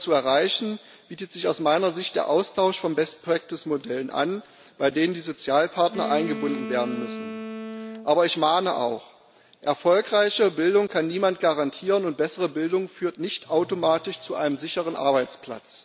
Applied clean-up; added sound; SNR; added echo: none; Wind instrument, woodwind instrument; 10 dB; none.